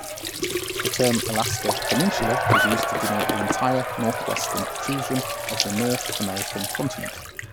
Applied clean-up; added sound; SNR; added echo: none; Crowd / Cheering + Squeak / Trickle, dribble / Sink (filling or washing); -2 dB; none.